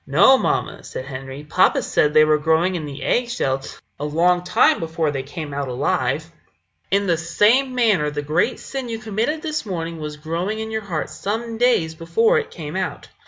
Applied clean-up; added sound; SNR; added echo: none; none; none; none.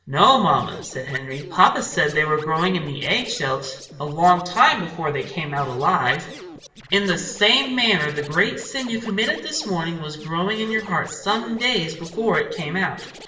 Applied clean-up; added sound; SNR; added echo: neural separator model SepFormer DNS4.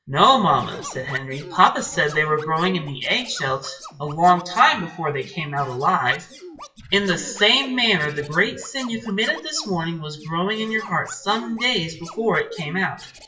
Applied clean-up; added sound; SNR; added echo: classical method WPE with log-MMSE.